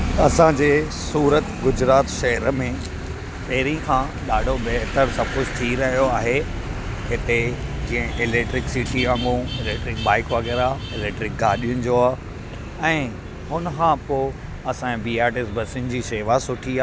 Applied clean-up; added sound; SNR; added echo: none; none; none; none.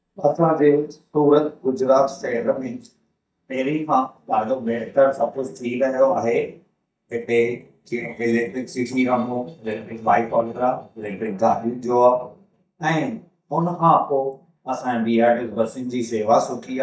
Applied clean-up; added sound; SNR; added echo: neural mask model DeepFilterNet 3.